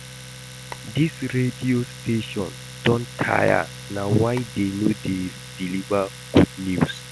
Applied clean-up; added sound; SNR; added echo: none; Domestic sounds, home sounds + Telephone; 14 dB; none.